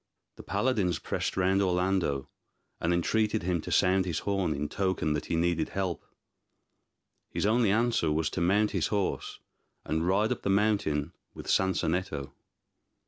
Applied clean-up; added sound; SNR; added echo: none; none; none; none.